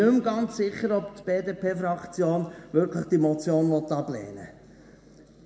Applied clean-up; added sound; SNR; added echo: none; none; none; reverberation time 1.1 s.